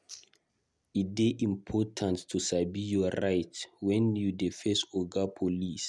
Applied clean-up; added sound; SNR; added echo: none; none; none; none.